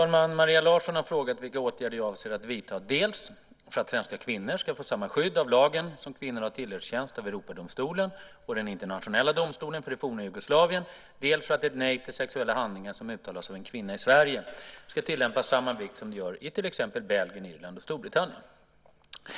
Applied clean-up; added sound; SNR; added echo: none; none; none; none.